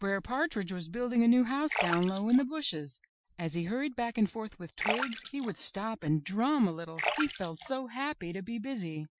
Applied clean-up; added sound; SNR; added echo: classical method Wiener filter.